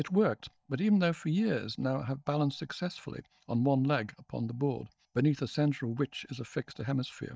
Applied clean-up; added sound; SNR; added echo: neural mask model DeepFilterNet 3.